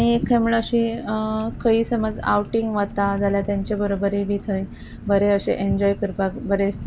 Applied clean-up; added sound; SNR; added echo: none; Engine; 15 dB; none.